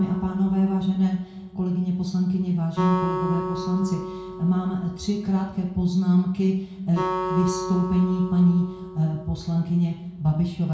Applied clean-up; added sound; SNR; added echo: none; Acoustic guitar; 10 dB; reverberation time 0.6 s.